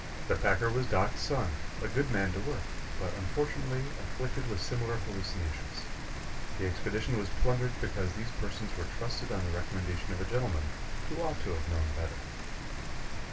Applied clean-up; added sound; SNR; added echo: none; Rain; 3 dB; reverberation time 0.2 s.